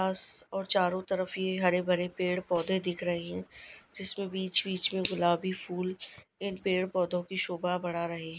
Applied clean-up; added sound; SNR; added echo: neural mask model Resemble Enhance denoiser.